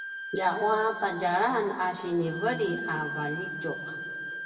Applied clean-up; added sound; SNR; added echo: none; Bowed string instrument; 9 dB; reverberation time 2.0 s.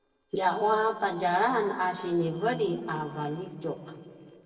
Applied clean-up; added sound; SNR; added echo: neural separator model SepFormer DNS4.